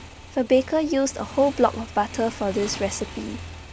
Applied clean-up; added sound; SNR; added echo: none; Motorcycle / Engine; 14 dB; none.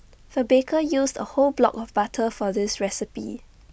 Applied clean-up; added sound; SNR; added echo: none; none; none; none.